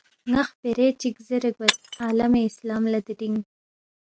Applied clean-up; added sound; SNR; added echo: neural mask model RNNoise.